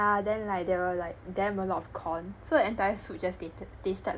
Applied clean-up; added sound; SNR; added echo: none; none; none; none.